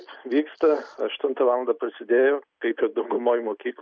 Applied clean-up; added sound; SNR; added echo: none; none; none; none.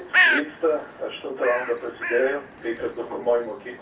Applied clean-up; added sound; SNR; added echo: none; Bird; 1 dB; reverberation time 0.3 s.